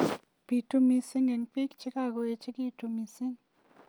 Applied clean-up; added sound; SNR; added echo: none; none; none; none.